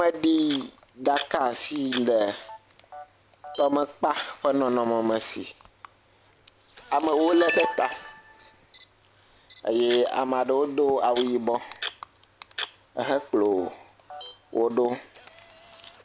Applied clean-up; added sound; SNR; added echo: none; Camera; 13 dB; none.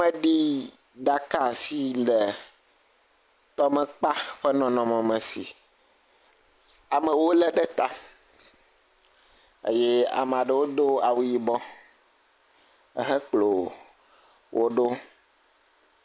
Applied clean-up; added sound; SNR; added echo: none; none; none; none.